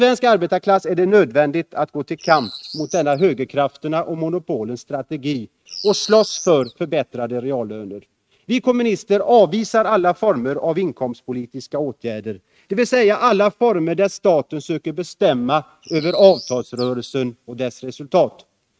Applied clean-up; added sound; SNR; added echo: neural mask model RNNoise.